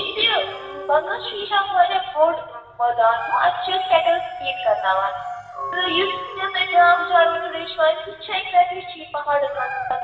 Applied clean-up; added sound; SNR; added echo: none; Dog; 11 dB; reverberation time 1.2 s.